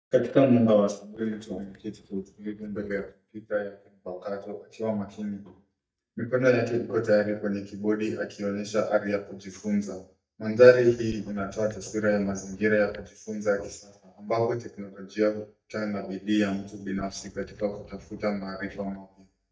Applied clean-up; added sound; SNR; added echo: neural mask model DeepFilterNet 3.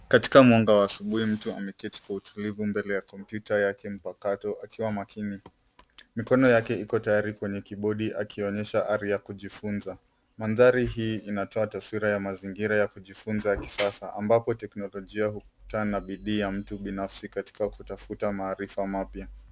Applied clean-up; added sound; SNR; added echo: none; none; none; none.